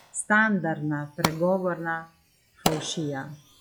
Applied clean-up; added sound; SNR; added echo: classical method log-MMSE.